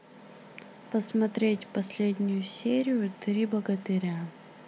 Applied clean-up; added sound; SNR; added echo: none; none; none; none.